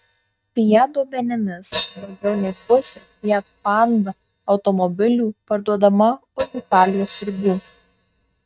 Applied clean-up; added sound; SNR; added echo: neural mask model RNNoise.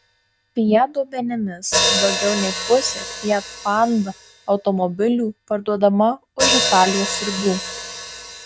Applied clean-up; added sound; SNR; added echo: none; Hi-hat; 5 dB; none.